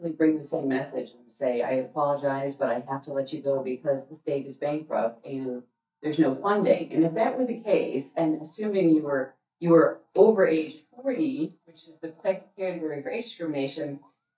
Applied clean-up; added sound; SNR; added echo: neural mask model DeepFilterNet 3.